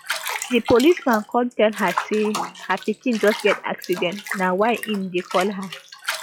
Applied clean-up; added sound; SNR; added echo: classical method log-MMSE.